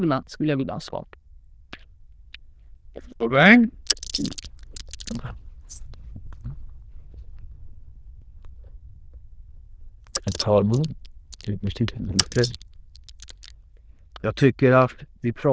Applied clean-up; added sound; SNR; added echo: neural diffusion model UNIVERSE++.